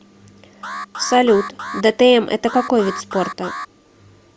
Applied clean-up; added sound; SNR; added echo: none; Alarm; 12 dB; none.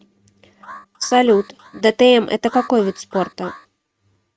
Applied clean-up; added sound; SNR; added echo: neural mask model RNNoise.